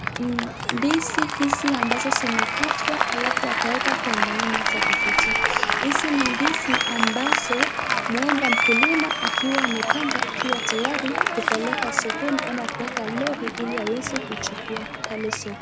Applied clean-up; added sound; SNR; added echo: none; Applause; -4 dB; none.